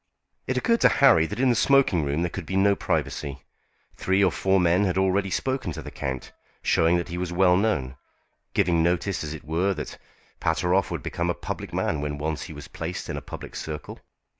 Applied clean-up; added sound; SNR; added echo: none; none; none; none.